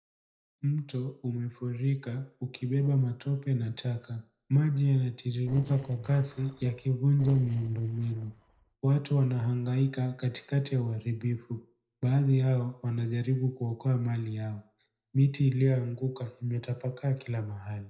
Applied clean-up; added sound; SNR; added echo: neural separator model SepFormer DNS4.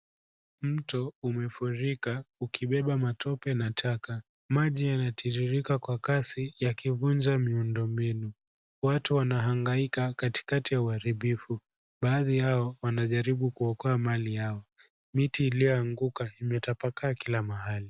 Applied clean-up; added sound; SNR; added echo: none; none; none; none.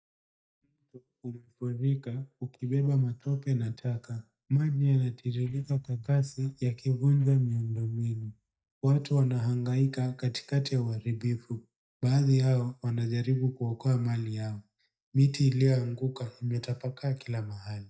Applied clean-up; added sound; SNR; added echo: neural mask model DeepFilterNet 3.